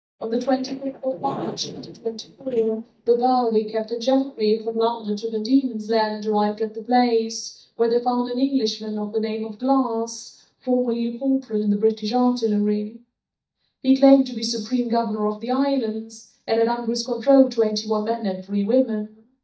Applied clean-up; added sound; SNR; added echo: neural mask model DeepFilterNet 3.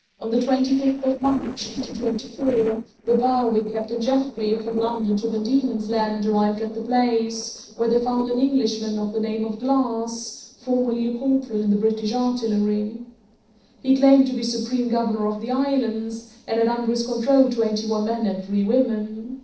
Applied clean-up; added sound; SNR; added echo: neural separator model SepFormer DNS4.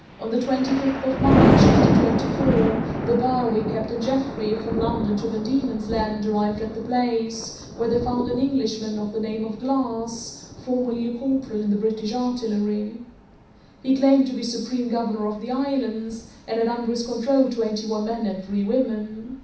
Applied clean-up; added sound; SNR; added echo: none; Thunder; 2 dB; reverberation time 0.7 s.